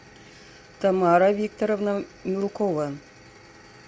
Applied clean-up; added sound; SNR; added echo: none; none; none; none.